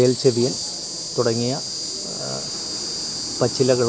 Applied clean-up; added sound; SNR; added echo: none; Insect; 6 dB; none.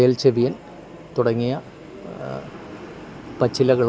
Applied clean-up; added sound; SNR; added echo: none; none; none; none.